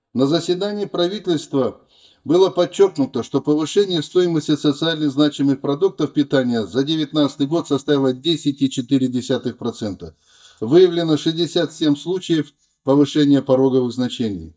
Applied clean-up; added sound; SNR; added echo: neural mask model DeepFilterNet 3.